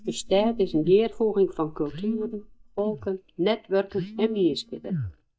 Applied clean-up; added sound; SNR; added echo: neural mask model DeepFilterNet 3.